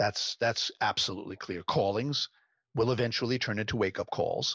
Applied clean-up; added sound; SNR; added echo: none; none; none; none.